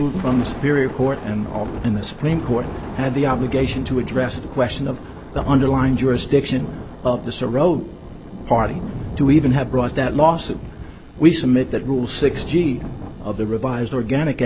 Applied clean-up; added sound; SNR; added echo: none; Thunder; 11 dB; none.